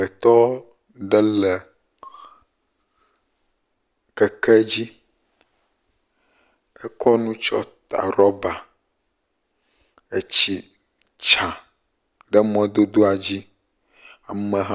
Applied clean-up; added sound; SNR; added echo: none; none; none; none.